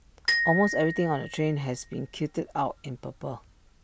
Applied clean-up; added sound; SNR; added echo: none; Glockenspiel; 5 dB; none.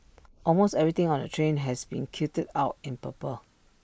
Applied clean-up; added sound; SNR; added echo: neural mask model Resemble Enhance denoiser.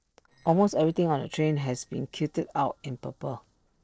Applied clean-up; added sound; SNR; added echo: neural separator model SepFormer DNS4.